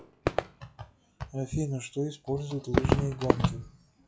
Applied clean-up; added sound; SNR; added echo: classical method log-MMSE.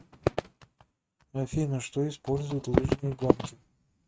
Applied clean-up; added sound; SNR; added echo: neural mask model RNNoise.